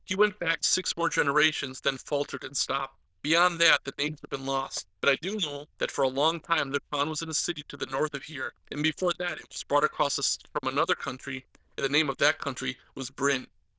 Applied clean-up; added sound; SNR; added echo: neural diffusion model UNIVERSE++.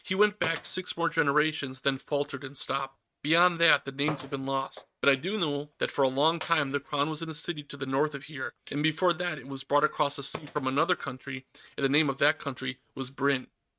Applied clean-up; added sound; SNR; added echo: neural mask model RNNoise.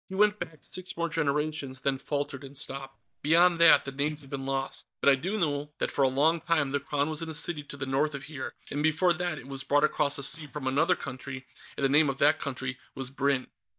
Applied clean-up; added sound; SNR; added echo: neural mask model DeepFilterNet 3.